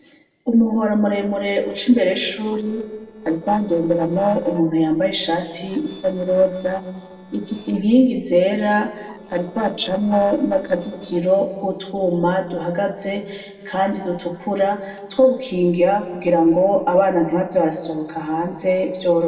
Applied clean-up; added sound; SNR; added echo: neural separator model SepFormer DNS4.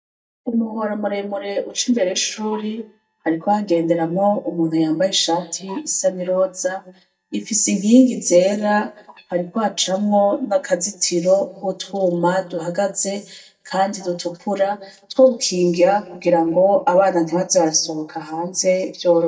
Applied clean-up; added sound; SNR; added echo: neural mask model DeepFilterNet 3.